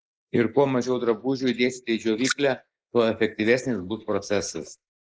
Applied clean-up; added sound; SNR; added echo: neural mask model Resemble Enhance denoiser.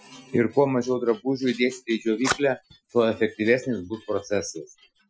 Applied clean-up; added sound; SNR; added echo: classical method Wiener filter.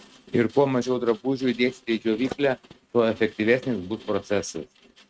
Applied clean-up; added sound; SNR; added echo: neural mask model RNNoise.